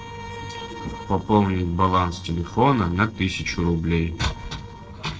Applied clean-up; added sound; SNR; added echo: neural separator model SepFormer DNS4.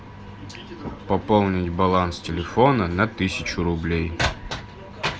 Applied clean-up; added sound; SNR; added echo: none; none; none; none.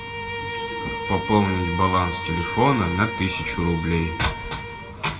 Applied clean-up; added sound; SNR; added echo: none; Bowed string instrument; 7 dB; reverberation time 1.3 s.